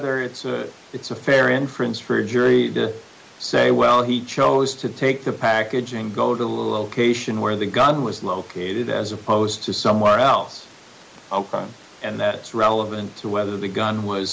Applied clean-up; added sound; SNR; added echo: none; none; none; none.